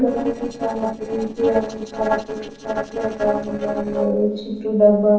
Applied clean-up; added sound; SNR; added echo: neural separator model SepFormer DNS4.